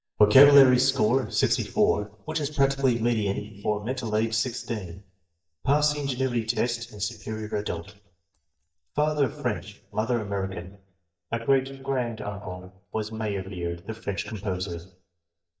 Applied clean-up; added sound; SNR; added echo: neural mask model DeepFilterNet 3.